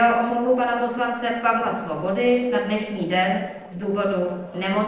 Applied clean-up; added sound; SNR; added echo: neural separator model SepFormer DNS4.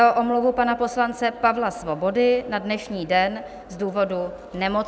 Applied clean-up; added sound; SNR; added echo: none; none; none; none.